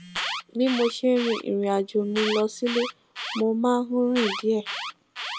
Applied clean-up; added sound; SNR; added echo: none; Alarm; 9 dB; none.